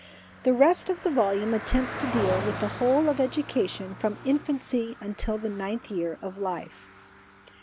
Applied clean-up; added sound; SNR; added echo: none; Car passing by; 12 dB; none.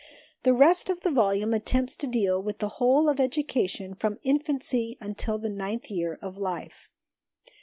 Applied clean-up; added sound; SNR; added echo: none; none; none; none.